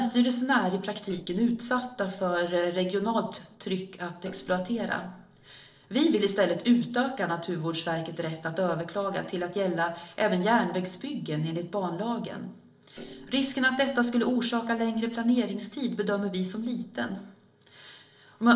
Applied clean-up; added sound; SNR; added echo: neural separator model SepFormer DNS4.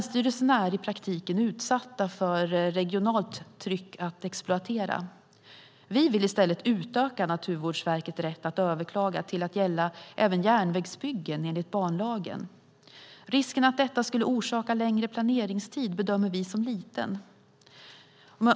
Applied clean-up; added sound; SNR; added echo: none; none; none; none.